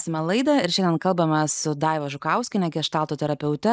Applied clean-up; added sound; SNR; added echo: neural mask model Resemble Enhance denoiser.